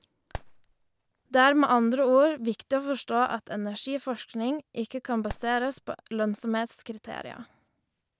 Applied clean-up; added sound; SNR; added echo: none; Fireworks; 17 dB; none.